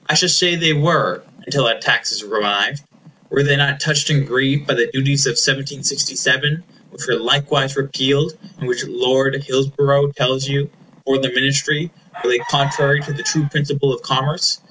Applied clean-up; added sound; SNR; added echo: none; Chicken, rooster; 15 dB; none.